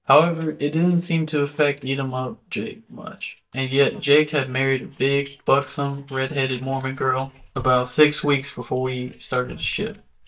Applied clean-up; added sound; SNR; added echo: neural mask model DeepFilterNet 3.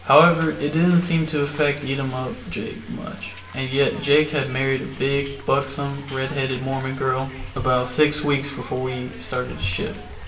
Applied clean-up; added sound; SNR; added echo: none; Hiss; 18 dB; reverberation time 0.8 s.